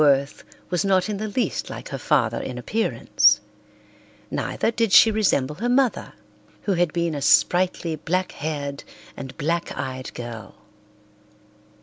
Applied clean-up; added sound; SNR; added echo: none; none; none; none.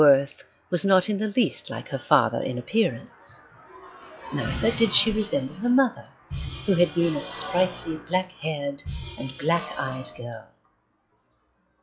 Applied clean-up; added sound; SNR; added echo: classical method log-MMSE.